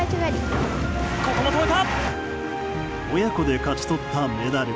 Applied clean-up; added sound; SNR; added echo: none; none; none; none.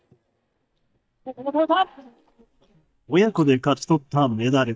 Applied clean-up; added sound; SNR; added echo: neural mask model DeepFilterNet 3.